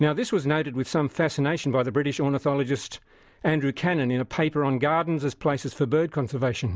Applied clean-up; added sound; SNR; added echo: none; none; none; none.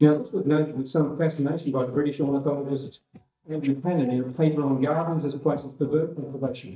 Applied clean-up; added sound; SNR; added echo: neural mask model DeepFilterNet 3.